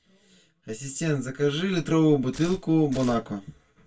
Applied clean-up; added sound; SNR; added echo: none; Tearing; 17 dB; reverberation time 0.1 s.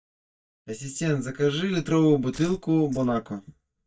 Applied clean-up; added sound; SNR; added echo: neural mask model DeepFilterNet 3.